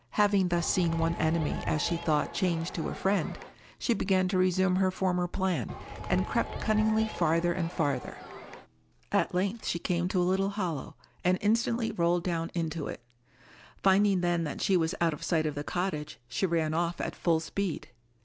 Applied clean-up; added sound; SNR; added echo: none; Crowd; 10 dB; none.